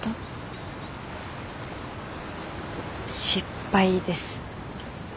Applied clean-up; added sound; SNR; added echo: none; none; none; none.